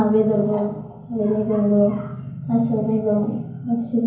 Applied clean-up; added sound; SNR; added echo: none; none; none; reverberation time 0.9 s.